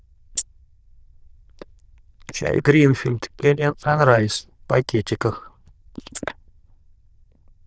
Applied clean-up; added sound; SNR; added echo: neural diffusion model UNIVERSE++.